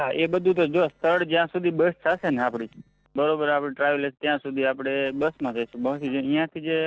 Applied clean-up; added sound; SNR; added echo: neural separator model SepFormer DNS4.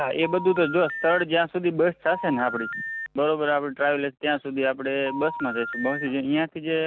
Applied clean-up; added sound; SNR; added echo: none; Telephone; 9 dB; none.